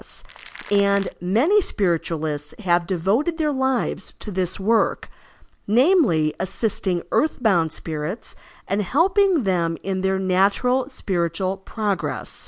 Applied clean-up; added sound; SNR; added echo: none; Crackle; 17 dB; none.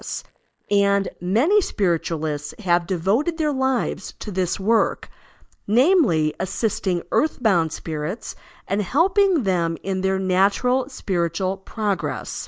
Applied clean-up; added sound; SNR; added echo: neural mask model DeepFilterNet 3.